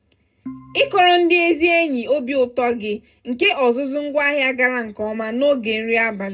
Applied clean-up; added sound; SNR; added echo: none; Organ; 20 dB; reverberation time 0.2 s.